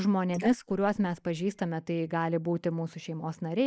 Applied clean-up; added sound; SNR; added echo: neural mask model Resemble Enhance denoiser.